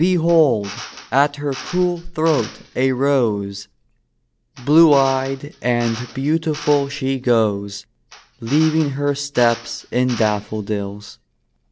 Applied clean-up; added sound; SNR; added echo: none; Drill; 17 dB; none.